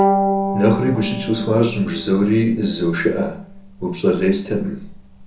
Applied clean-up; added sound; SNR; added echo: none; Bowed string instrument; 5 dB; reverberation time 0.7 s.